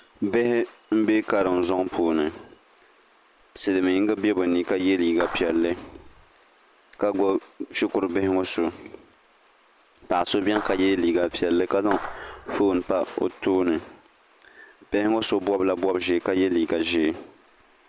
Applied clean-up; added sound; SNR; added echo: none; Clapping; 12 dB; none.